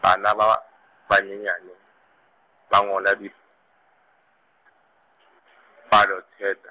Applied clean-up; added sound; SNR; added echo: none; none; none; none.